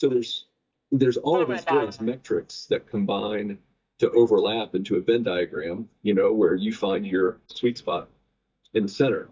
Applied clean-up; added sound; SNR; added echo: neural mask model DeepFilterNet 3.